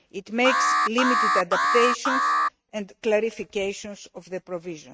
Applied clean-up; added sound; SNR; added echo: neural mask model RNNoise.